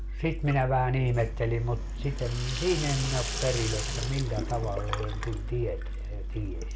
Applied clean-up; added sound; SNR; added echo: none; Sink (filling or washing); 10 dB; none.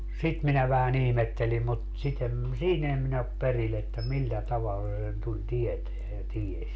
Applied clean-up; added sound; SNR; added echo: none; none; none; none.